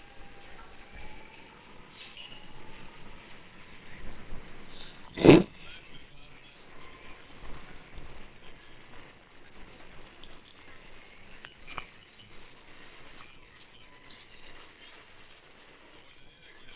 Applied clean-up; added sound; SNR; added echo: neural separator model SepFormer WHAMR!.